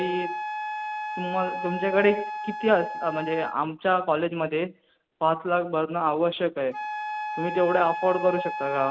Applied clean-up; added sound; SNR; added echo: none; Wind instrument, woodwind instrument; 8 dB; none.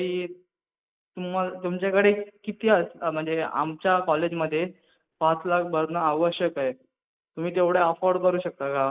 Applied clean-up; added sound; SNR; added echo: neural mask model Resemble Enhance denoiser.